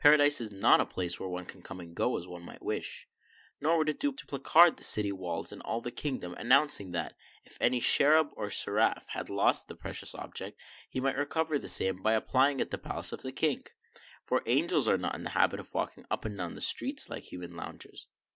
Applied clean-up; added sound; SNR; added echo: none; none; none; none.